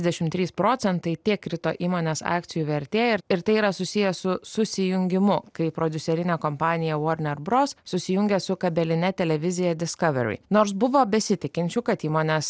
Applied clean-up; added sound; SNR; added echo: none; none; none; none.